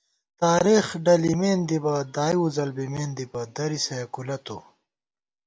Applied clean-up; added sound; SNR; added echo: none; none; none; none.